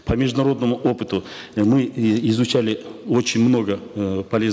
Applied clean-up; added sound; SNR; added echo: none; none; none; none.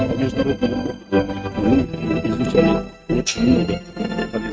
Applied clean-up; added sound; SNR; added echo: neural mask model RNNoise.